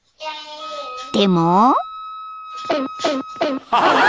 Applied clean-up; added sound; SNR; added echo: none; Wind instrument, woodwind instrument; 14 dB; none.